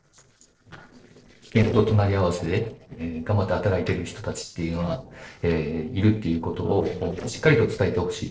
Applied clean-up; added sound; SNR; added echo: neural separator model SepFormer DNS4.